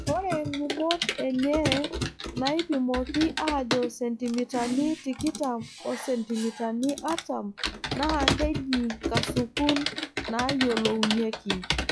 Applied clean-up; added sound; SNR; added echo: classical method log-MMSE.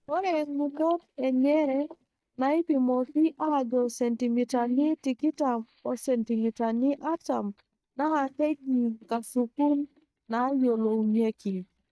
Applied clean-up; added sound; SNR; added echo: neural mask model DeepFilterNet 3.